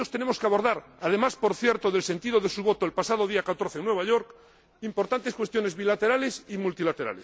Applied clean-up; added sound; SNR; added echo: none; none; none; none.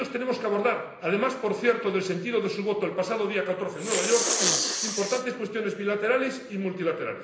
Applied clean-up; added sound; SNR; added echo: none; Respiratory sounds; 2 dB; reverberation time 0.9 s.